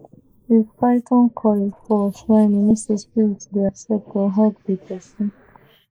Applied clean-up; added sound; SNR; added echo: neural mask model Resemble Enhance denoiser.